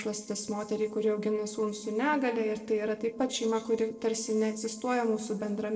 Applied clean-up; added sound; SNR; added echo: neural separator model SepFormer DNS4.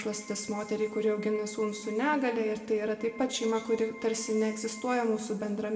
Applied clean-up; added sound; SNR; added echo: none; Keyboard (musical); 19 dB; reverberation time 1.5 s.